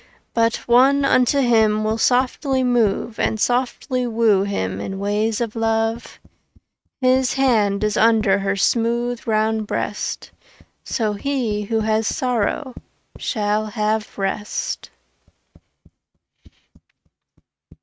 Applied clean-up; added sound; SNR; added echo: neural mask model RNNoise.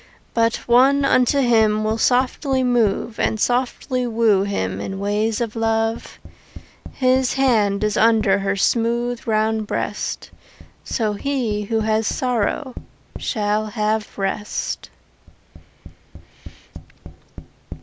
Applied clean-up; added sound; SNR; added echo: none; Tap; 17 dB; none.